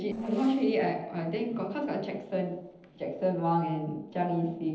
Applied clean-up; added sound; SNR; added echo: neural separator model SepFormer DNS4.